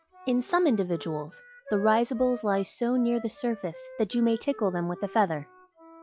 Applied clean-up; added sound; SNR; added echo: classical method log-MMSE.